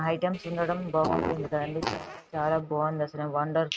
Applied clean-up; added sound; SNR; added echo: neural mask model RNNoise.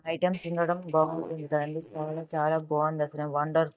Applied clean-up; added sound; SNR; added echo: neural mask model DeepFilterNet 3.